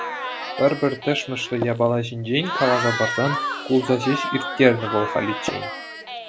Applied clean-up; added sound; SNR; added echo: none; Tap + Crowd / Cheering; 6 dB; none.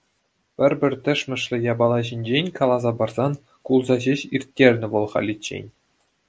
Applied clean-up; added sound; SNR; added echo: none; none; none; none.